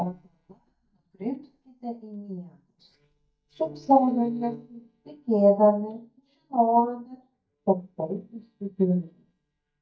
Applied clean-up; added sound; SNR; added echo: neural mask model DeepFilterNet 3.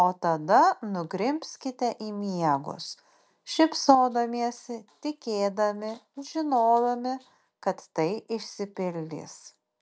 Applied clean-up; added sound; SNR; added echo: none; none; none; none.